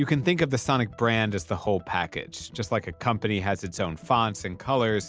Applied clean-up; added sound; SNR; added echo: none; none; none; none.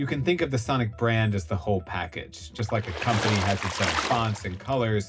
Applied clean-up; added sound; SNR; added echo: none; Water / Splash, splatter; 5 dB; reverberation time 0.4 s.